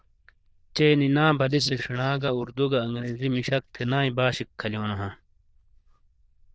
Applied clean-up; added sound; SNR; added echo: neural diffusion model UNIVERSE++.